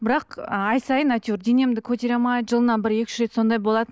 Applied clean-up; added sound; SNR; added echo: none; none; none; none.